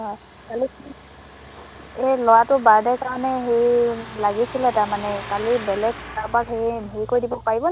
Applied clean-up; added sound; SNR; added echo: none; Truck; 16 dB; none.